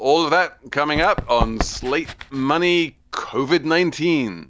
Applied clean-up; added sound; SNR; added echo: none; Run; 12 dB; none.